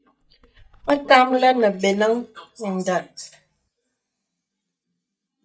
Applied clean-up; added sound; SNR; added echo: neural mask model DeepFilterNet 3.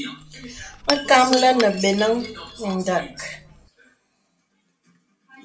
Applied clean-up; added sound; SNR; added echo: none; Shatter / Crushing; 10 dB; reverberation time 0.2 s.